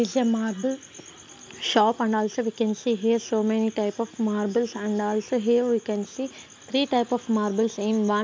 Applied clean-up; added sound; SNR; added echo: none; none; none; none.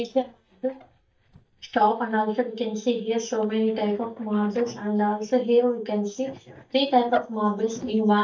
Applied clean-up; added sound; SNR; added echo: neural mask model DeepFilterNet 3.